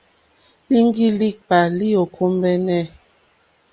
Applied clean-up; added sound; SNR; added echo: none; none; none; none.